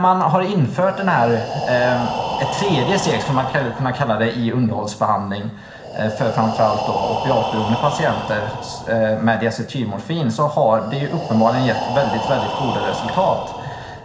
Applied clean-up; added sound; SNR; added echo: none; Breathing; 7 dB; reverberation time 0.8 s.